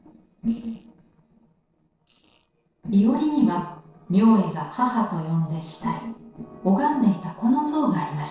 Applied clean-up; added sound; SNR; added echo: neural separator model SepFormer DNS4.